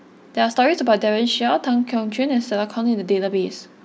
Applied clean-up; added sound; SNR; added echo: none; none; none; none.